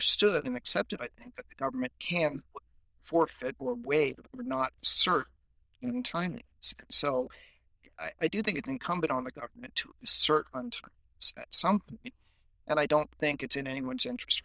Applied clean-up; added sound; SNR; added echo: neural diffusion model UNIVERSE++.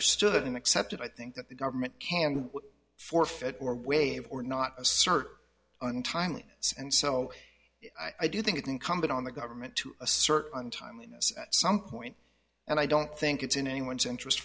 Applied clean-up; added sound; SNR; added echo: none; Whoosh, swoosh, swish; 17 dB; none.